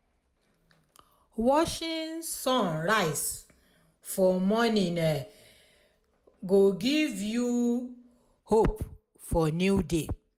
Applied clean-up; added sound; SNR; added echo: none; none; none; none.